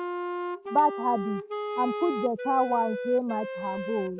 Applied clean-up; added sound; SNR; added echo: none; Wind instrument, woodwind instrument; 5 dB; none.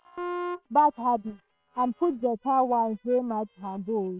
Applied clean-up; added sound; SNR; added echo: neural separator model SepFormer WHAM!.